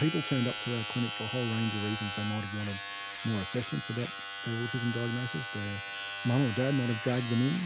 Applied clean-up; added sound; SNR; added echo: none; Domestic sounds, home sounds; 4 dB; none.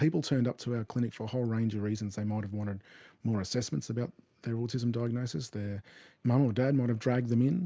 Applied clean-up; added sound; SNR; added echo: none; none; none; none.